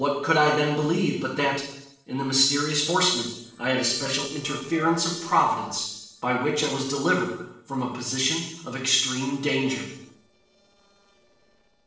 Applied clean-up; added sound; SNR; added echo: neural separator model SepFormer DNS4.